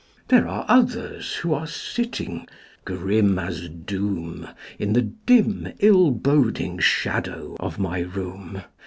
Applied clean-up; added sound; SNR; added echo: none; none; none; none.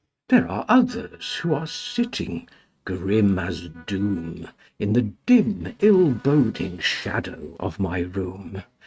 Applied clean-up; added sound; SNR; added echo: neural mask model RNNoise.